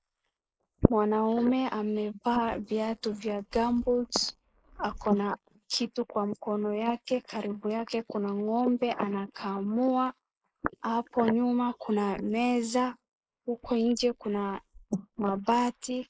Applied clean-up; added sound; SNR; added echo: neural mask model Resemble Enhance denoiser.